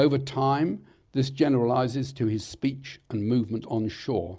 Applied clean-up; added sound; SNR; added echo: none; none; none; none.